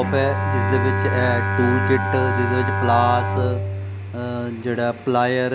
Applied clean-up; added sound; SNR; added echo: none; Bowed string instrument; 0 dB; none.